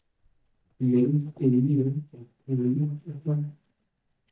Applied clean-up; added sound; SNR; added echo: neural mask model DeepFilterNet 3.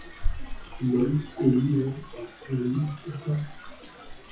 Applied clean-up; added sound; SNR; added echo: classical method WPE with log-MMSE.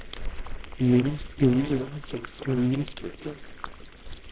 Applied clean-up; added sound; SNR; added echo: neural separator model SepFormer WHAMR!.